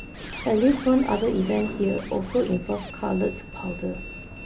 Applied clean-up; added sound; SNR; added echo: none; Squeak; 14 dB; none.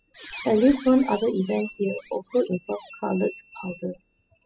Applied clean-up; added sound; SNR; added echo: classical method spectral subtraction.